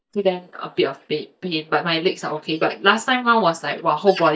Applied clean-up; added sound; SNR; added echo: neural mask model DeepFilterNet 3.